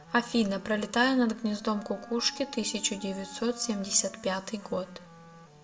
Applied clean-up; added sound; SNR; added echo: none; Wind instrument, woodwind instrument; 19 dB; reverberation time 0.7 s.